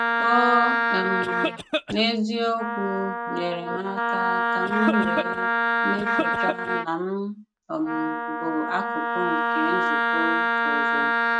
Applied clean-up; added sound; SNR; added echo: neural mask model RNNoise.